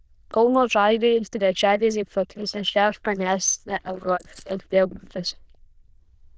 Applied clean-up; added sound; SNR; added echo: neural diffusion model UNIVERSE++.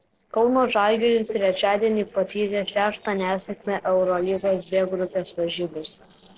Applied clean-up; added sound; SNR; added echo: neural separator model SepFormer DNS4.